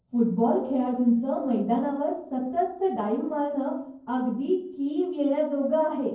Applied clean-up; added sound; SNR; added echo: neural separator model SepFormer DNS4.